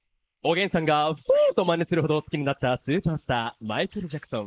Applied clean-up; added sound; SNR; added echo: neural mask model Resemble Enhance denoiser.